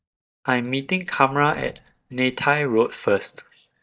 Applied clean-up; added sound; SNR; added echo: neural mask model DeepFilterNet 3.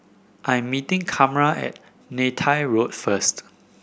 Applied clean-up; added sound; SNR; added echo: none; none; none; none.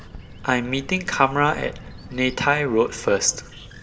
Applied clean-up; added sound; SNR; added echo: none; Bird; 17 dB; reverberation time 0.3 s.